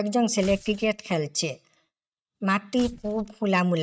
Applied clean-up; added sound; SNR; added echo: neural mask model RNNoise.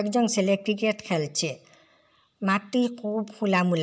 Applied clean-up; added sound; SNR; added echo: none; none; none; none.